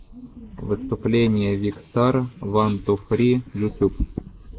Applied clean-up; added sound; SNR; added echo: neural mask model Resemble Enhance denoiser.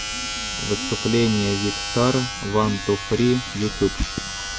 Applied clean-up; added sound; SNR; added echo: none; Domestic sounds, home sounds; 7 dB; none.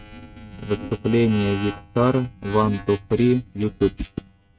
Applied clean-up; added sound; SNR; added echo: neural mask model RNNoise.